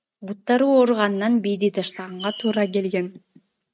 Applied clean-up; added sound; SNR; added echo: neural mask model RNNoise.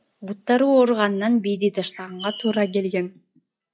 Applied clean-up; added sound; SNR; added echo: classical method log-MMSE.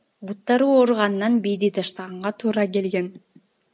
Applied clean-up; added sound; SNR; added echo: none; none; none; none.